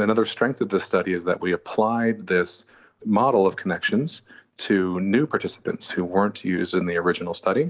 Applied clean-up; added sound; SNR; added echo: none; none; none; none.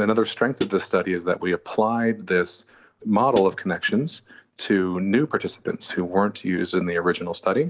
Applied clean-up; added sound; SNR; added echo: none; Hi-hat; 9 dB; none.